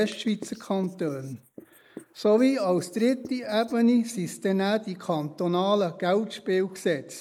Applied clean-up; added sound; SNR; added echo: neural mask model Resemble Enhance denoiser.